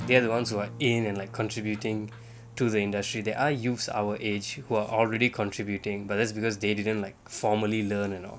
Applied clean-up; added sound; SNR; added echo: none; Acoustic guitar; 17 dB; none.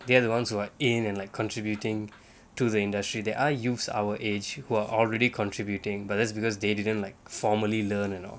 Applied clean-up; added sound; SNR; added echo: none; none; none; none.